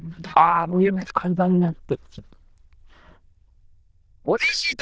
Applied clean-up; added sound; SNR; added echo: neural diffusion model UNIVERSE++.